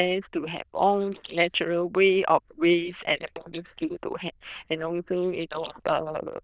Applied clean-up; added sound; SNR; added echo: neural diffusion model UNIVERSE++.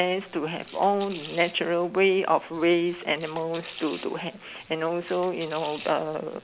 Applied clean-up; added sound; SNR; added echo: none; Rattle / Rattle (instrument); 17 dB; none.